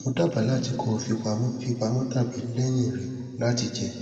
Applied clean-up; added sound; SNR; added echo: none; none; none; reverberation time 2.0 s.